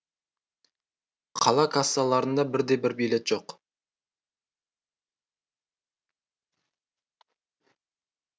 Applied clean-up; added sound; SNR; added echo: none; none; none; none.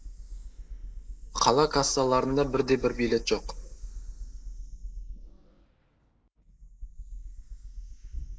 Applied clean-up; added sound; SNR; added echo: neural mask model Resemble Enhance denoiser.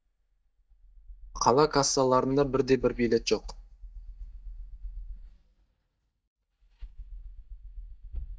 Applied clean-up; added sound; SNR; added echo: neural mask model DeepFilterNet 3.